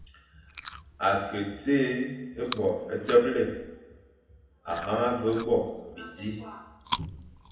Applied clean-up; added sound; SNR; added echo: none; Chewing, mastication; 12 dB; reverberation time 0.9 s.